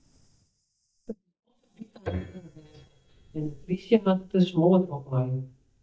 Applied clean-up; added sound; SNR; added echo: neural mask model DeepFilterNet 3.